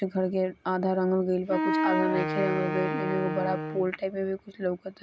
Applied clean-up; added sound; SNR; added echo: none; Wind instrument, woodwind instrument; 1 dB; none.